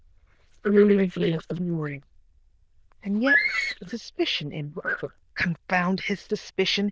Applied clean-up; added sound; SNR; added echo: neural diffusion model UNIVERSE++.